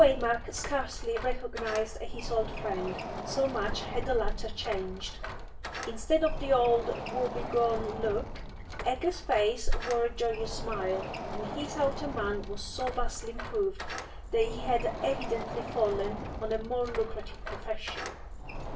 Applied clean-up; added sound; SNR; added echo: none; Door; 7 dB; reverberation time 0.3 s.